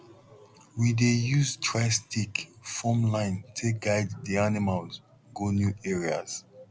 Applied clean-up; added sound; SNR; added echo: none; none; none; none.